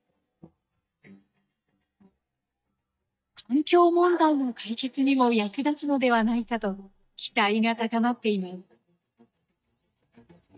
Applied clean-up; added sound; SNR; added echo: neural mask model DeepFilterNet 3.